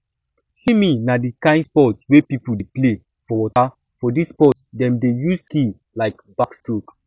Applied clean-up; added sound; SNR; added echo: none; none; none; none.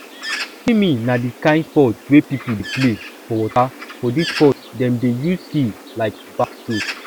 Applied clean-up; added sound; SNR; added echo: none; Bird; 13 dB; none.